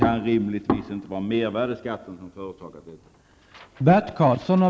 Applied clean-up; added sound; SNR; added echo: none; none; none; none.